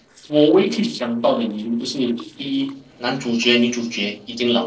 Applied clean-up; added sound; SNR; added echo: neural separator model SepFormer DNS4.